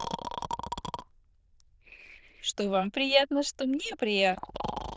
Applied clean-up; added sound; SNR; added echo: neural diffusion model UNIVERSE++.